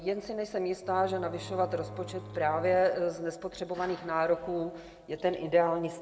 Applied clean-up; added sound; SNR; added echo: none; Bowed string instrument; 14 dB; reverberation time 1.7 s.